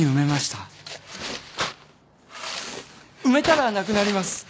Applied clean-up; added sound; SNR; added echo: none; none; none; none.